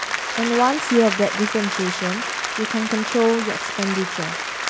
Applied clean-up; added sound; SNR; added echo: none; Applause; 4 dB; none.